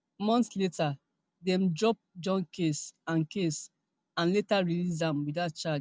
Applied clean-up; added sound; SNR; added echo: none; none; none; none.